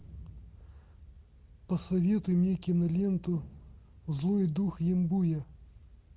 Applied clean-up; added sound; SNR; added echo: none; none; none; none.